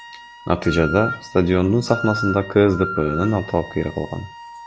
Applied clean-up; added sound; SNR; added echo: none; Wind instrument, woodwind instrument; 11 dB; none.